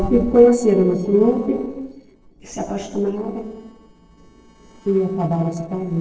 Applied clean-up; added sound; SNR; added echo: neural separator model SepFormer DNS4.